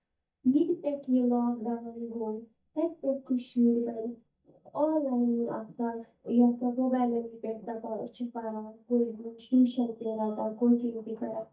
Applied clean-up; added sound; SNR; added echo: neural mask model DeepFilterNet 3.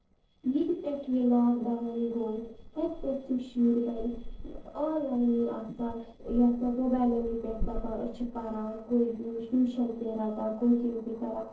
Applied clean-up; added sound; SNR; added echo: neural separator model SepFormer DNS4.